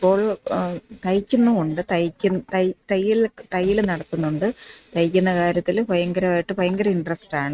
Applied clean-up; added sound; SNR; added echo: neural mask model RNNoise.